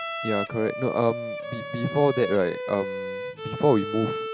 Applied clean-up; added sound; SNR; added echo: none; Bowed string instrument; 7 dB; none.